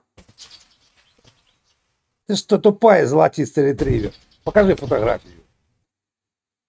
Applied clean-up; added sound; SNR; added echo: neural mask model RNNoise.